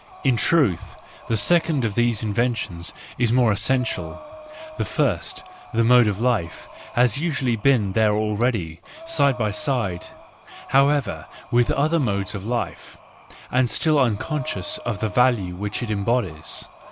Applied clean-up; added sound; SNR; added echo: none; Breathing; 19 dB; none.